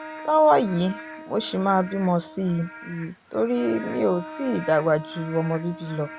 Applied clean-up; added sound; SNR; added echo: none; Wind instrument, woodwind instrument + Rain / Frog; 15 dB; none.